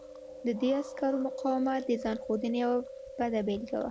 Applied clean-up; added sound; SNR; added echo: none; Chewing, mastication; 11 dB; none.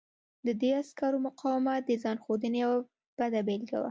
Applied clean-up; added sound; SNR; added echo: none; none; none; none.